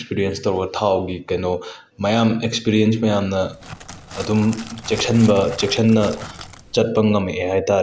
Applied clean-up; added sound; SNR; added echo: none; Crackle; 16 dB; none.